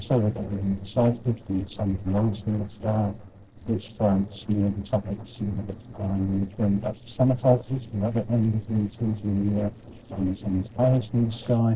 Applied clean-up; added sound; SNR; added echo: neural separator model SepFormer DNS4.